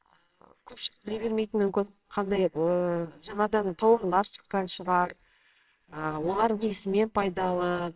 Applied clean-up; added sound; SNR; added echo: neural separator model SepFormer WHAMR!.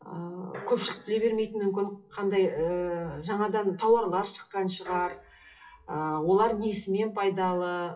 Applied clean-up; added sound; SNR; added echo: classical method WPE with log-MMSE.